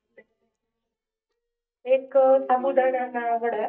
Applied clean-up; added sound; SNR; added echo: neural mask model DeepFilterNet 3.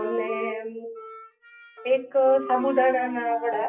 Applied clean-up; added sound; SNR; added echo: classical method WPE with log-MMSE.